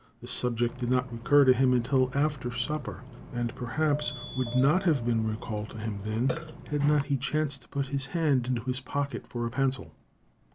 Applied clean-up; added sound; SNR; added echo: none; Burping, eructation; 14 dB; none.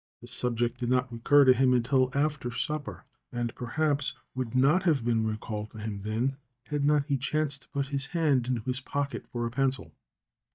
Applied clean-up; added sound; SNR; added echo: neural mask model DeepFilterNet 3.